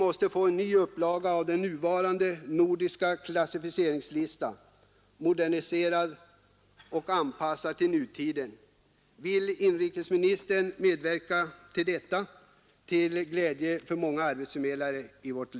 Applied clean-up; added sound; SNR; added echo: none; none; none; none.